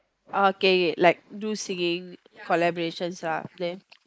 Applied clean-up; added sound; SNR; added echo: neural mask model Resemble Enhance denoiser.